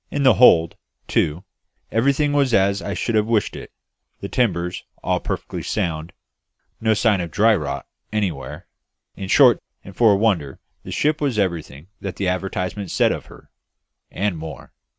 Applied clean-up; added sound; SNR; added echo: none; none; none; none.